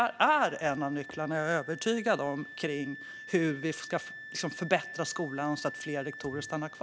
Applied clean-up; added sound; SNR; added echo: none; Wind instrument, woodwind instrument; 14 dB; none.